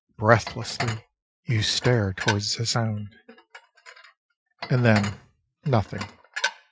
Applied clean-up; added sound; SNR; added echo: classical method Wiener filter.